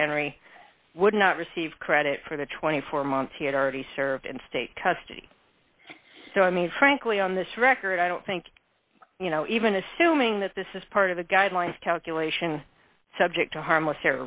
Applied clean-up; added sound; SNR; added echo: none; none; none; none.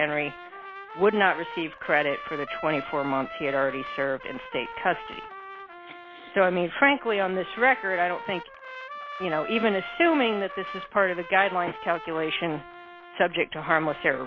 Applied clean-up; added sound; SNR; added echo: none; Trumpet; 13 dB; none.